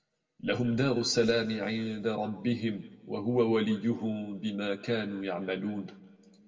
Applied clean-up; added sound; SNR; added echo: none; none; none; reverberation time 1.3 s.